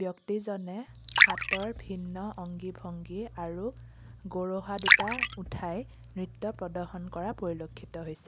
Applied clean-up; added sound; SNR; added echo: none; Liquid; -5 dB; none.